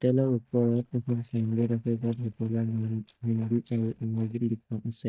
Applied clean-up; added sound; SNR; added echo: neural mask model DeepFilterNet 3.